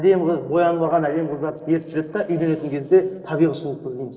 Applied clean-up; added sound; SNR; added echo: neural separator model SepFormer DNS4.